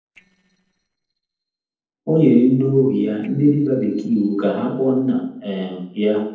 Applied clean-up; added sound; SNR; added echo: neural separator model SepFormer DNS4.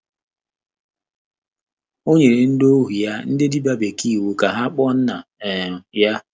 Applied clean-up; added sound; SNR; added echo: none; none; none; none.